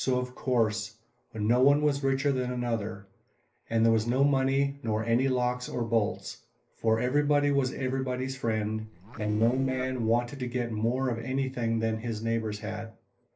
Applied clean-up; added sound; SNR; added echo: neural separator model SepFormer DNS4.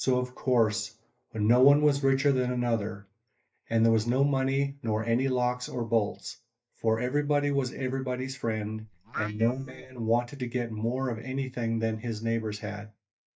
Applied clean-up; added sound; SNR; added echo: neural mask model DeepFilterNet 3.